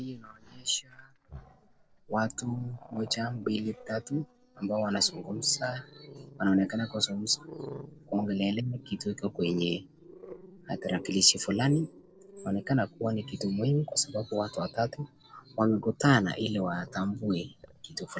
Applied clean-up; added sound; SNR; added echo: neural separator model SepFormer DNS4.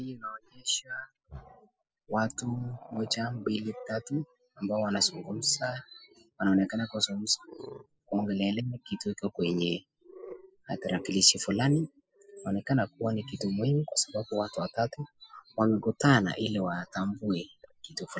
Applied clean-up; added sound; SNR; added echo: classical method spectral subtraction.